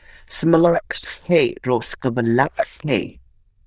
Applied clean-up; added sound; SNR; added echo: neural diffusion model UNIVERSE++.